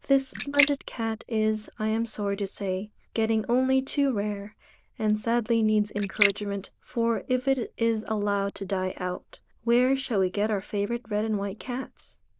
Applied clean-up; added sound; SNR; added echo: neural diffusion model UNIVERSE++.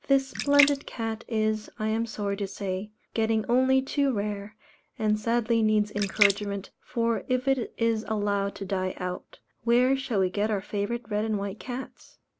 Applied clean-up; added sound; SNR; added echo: none; Splash, splatter; 7 dB; none.